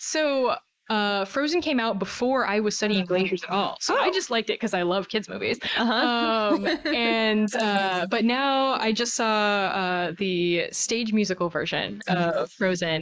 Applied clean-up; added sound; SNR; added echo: neural mask model Resemble Enhance denoiser.